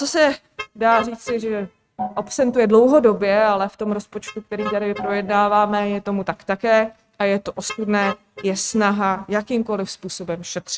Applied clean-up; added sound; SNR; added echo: neural mask model RNNoise.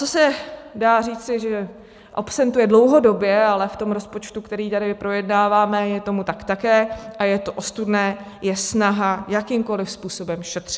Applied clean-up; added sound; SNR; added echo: none; none; none; none.